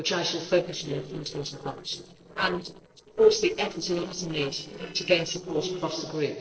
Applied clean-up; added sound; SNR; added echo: neural separator model SepFormer DNS4.